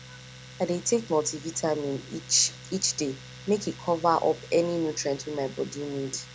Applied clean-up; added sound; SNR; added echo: none; Domestic sounds, home sounds; 17 dB; none.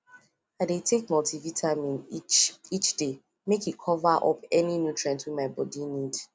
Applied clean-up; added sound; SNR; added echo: none; none; none; none.